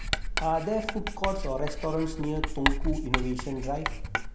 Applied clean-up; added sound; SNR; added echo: none; Writing; -1 dB; none.